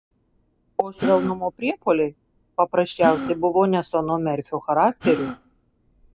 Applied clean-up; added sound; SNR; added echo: none; Gasp; 10 dB; none.